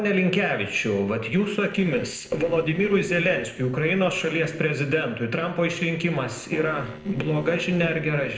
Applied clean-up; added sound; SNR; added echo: neural separator model SepFormer DNS4.